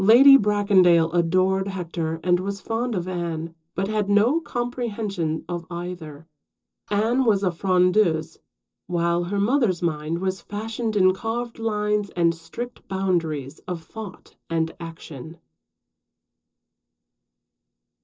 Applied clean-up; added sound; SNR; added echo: neural separator model SepFormer DNS4.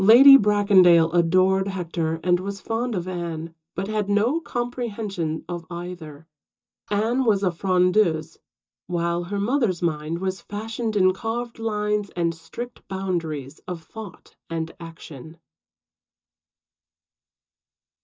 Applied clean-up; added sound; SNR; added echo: neural mask model DeepFilterNet 3.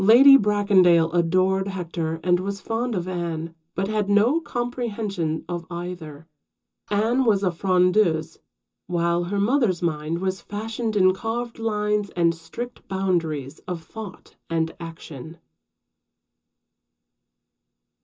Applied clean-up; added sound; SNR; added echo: none; Wind instrument, woodwind instrument; 20 dB; reverberation time 0.2 s.